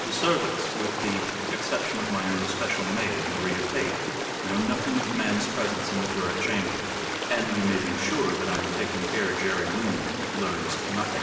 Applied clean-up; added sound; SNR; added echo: none; Stream; 1 dB; reverberation time 1.6 s.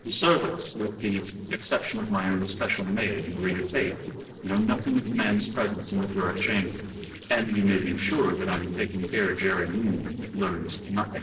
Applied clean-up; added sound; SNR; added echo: neural separator model SepFormer DNS4.